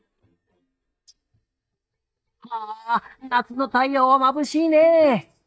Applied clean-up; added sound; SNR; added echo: neural mask model DeepFilterNet 3.